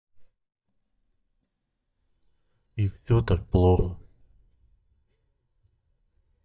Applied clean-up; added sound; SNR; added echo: neural mask model DeepFilterNet 3.